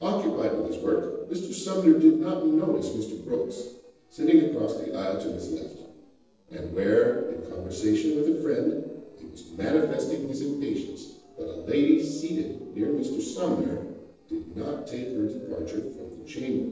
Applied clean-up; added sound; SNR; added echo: neural separator model SepFormer DNS4.